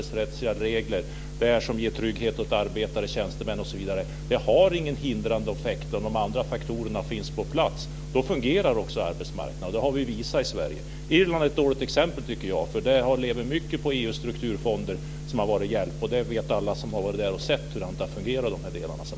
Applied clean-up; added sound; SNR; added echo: none; none; none; none.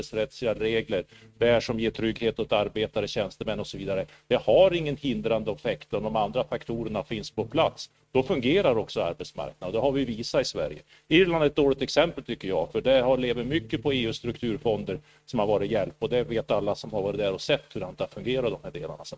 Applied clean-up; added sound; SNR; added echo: neural mask model RNNoise.